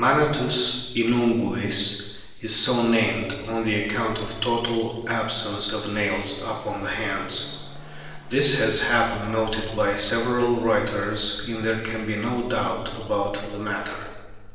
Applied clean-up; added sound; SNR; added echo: none; Car passing by / Accelerating, revving, vroom; 18 dB; reverberation time 1.3 s.